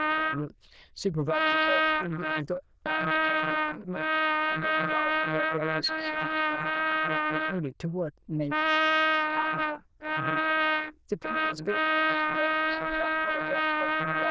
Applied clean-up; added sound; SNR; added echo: neural diffusion model UNIVERSE++.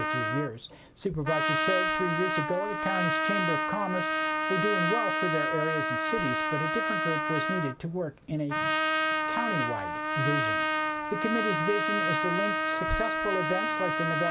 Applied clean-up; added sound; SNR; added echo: none; Trumpet; -3 dB; none.